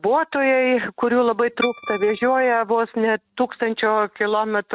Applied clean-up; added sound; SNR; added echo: neural mask model RNNoise.